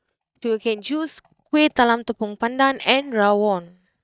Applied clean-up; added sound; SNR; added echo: neural mask model DeepFilterNet 3.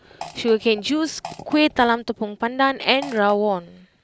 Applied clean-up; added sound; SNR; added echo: none; Fart; 19 dB; none.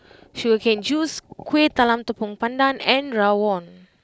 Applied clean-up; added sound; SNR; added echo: none; none; none; none.